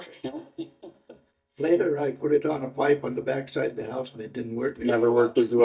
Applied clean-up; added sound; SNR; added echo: neural mask model DeepFilterNet 3.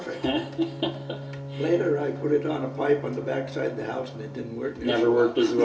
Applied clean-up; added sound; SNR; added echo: none; Bowed string instrument; 13 dB; reverberation time 2.2 s.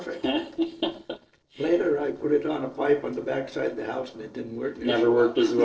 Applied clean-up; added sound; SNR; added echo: neural separator model SepFormer DNS4.